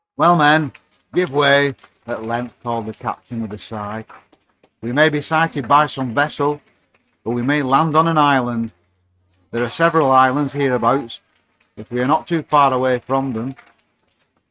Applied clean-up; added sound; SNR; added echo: neural mask model RNNoise.